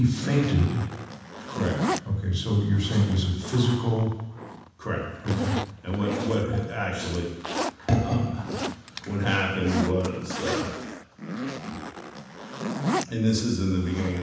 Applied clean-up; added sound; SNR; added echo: none; Zipper (clothing); 7 dB; reverberation time 1.1 s.